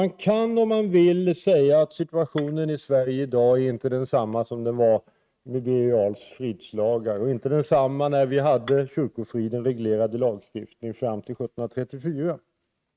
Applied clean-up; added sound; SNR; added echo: neural mask model RNNoise.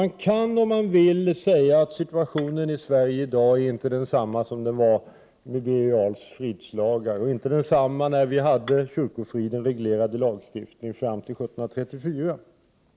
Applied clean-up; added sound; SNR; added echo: none; Dishes, pots, and pans / Chink, clink; 19 dB; none.